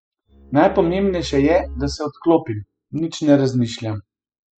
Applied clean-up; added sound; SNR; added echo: classical method spectral subtraction.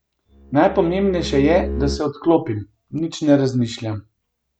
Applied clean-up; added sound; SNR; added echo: none; Bowed string instrument; 8 dB; none.